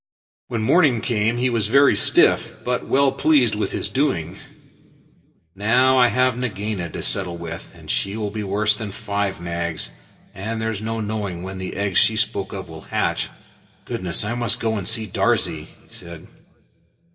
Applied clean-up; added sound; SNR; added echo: none; none; none; reverberation time 2.7 s.